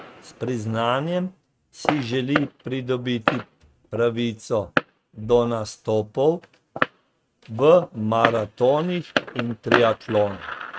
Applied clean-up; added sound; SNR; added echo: neural mask model RNNoise.